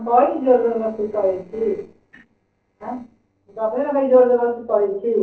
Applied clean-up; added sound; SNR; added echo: neural separator model SepFormer DNS4.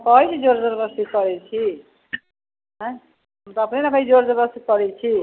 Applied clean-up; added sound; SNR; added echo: none; none; none; none.